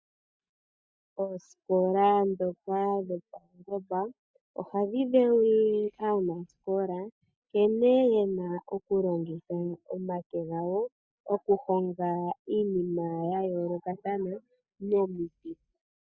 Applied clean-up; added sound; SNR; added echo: neural mask model DeepFilterNet 3.